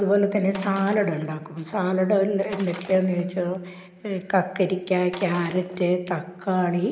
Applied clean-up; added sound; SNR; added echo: none; Shatter; 19 dB; none.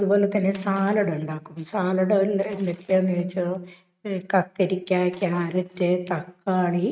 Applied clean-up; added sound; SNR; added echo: neural mask model RNNoise.